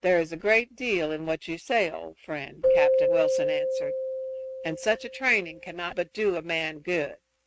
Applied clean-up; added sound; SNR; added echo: neural mask model RNNoise.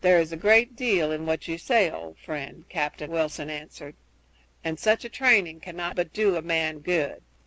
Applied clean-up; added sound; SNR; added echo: none; none; none; none.